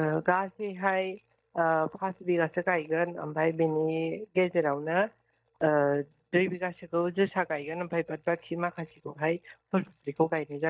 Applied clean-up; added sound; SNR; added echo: neural mask model DeepFilterNet 3.